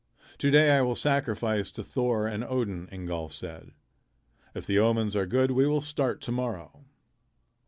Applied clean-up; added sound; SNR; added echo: none; none; none; none.